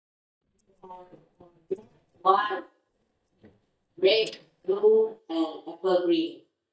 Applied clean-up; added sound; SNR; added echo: neural mask model DeepFilterNet 3.